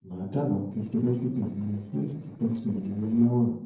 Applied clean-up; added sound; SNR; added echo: neural separator model SepFormer DNS4.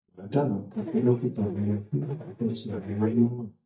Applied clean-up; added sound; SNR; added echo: neural mask model DeepFilterNet 3.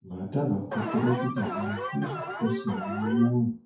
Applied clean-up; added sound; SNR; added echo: classical method WPE with log-MMSE.